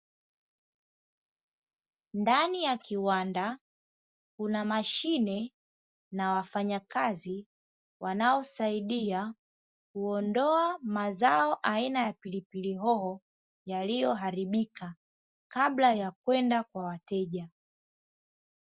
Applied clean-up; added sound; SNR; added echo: none; none; none; none.